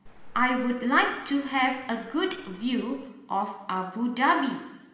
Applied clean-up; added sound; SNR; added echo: none; Cricket; 16 dB; reverberation time 1.1 s.